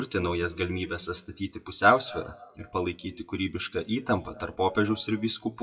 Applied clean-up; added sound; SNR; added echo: classical method WPE with log-MMSE.